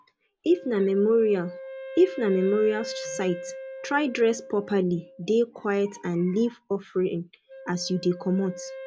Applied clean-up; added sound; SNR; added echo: none; Wind instrument, woodwind instrument; 15 dB; none.